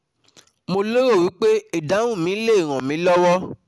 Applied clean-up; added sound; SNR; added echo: none; none; none; none.